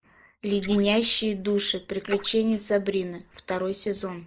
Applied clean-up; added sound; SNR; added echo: neural mask model Resemble Enhance denoiser.